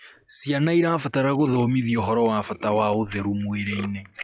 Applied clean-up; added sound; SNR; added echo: classical method log-MMSE.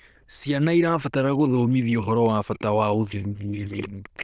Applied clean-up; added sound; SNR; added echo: neural diffusion model UNIVERSE++.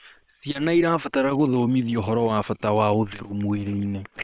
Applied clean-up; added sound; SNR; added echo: neural separator model SepFormer WHAM!.